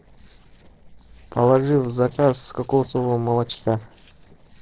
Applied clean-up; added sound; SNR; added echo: neural separator model SepFormer DNS4.